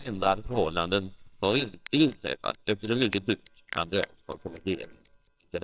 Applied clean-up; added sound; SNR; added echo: neural separator model SepFormer WHAMR!.